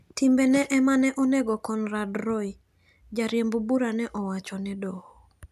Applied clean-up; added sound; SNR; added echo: none; none; none; none.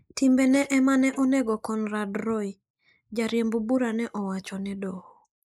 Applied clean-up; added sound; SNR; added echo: neural mask model Resemble Enhance denoiser.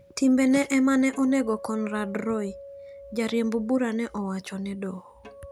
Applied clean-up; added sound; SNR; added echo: none; Acoustic guitar; 20 dB; none.